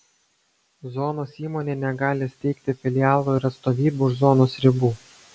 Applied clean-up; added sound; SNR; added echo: none; none; none; none.